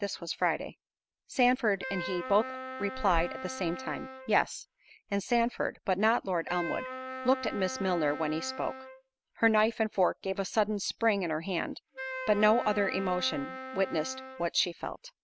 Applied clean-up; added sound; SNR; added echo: none; Wind instrument, woodwind instrument; 10 dB; none.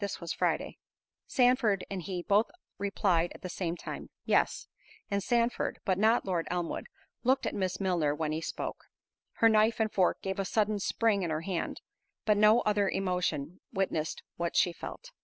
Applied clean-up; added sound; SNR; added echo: none; none; none; none.